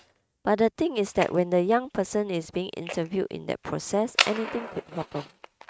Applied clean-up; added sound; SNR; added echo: neural mask model RNNoise.